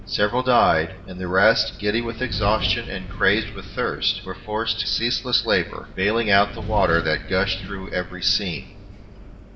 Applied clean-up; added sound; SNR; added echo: none; Wind; 12 dB; reverberation time 1.4 s.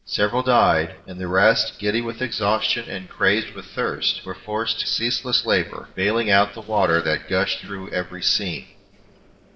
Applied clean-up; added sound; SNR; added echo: neural separator model SepFormer DNS4.